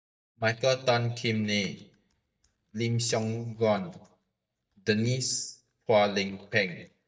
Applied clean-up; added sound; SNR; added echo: neural mask model DeepFilterNet 3.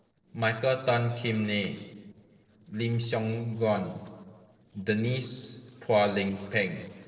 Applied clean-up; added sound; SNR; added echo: neural separator model SepFormer DNS4.